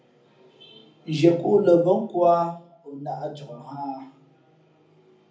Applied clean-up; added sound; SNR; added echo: none; none; none; reverberation time 0.4 s.